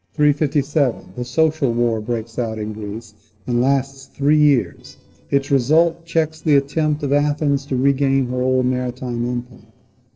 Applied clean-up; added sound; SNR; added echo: neural separator model SepFormer DNS4.